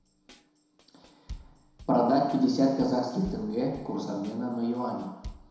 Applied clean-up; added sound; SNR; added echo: none; Drum kit; 19 dB; reverberation time 1.0 s.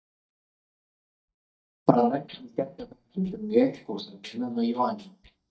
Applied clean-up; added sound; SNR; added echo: neural mask model DeepFilterNet 3.